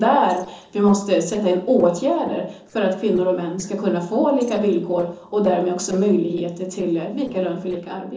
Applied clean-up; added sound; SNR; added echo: neural separator model SepFormer DNS4.